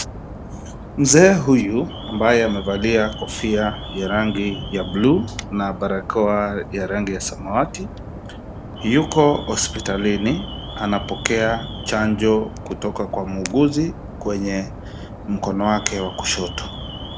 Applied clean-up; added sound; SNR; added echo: none; Alarm; 11 dB; none.